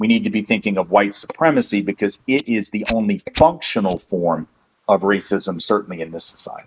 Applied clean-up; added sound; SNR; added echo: neural mask model Resemble Enhance denoiser.